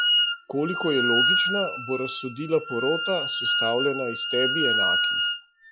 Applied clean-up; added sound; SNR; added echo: classical method log-MMSE.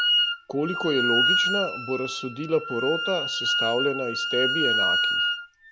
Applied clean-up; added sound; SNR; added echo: none; Wind instrument, woodwind instrument; -3 dB; none.